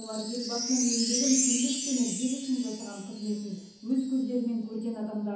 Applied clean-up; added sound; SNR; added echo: none; Wind chime; 4 dB; reverberation time 0.7 s.